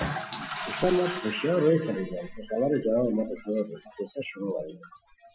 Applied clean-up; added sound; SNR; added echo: classical method Wiener filter.